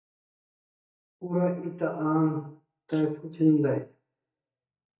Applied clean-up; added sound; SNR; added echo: neural mask model DeepFilterNet 3.